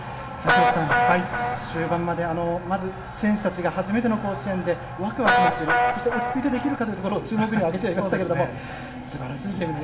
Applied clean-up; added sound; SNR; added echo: none; Guitar; 2 dB; reverberation time 1.6 s.